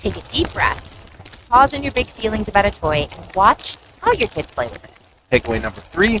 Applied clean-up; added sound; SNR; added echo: neural mask model RNNoise.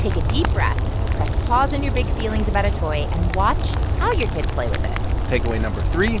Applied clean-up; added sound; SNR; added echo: none; Rain; -4 dB; none.